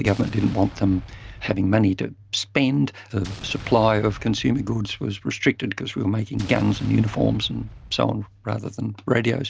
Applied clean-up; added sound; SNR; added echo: none; Explosion; 18 dB; none.